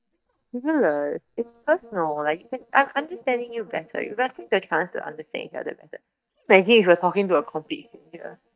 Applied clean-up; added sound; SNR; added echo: neural mask model DeepFilterNet 3.